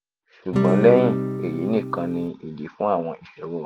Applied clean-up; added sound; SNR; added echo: none; Acoustic guitar / Strum; 0 dB; none.